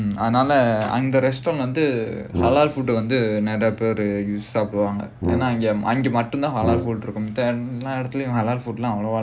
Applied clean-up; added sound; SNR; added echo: none; Brass instrument; 7 dB; none.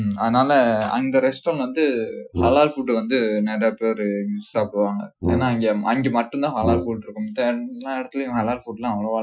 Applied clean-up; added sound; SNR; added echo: classical method Wiener filter.